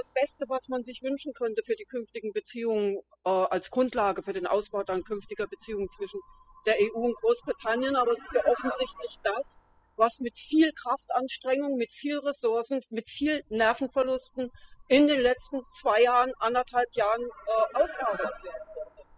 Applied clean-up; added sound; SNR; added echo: classical method spectral subtraction.